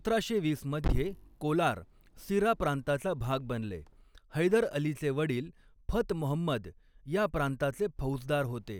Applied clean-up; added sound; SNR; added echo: none; Thump, thud; 11 dB; none.